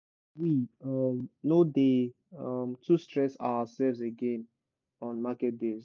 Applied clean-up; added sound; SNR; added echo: none; none; none; none.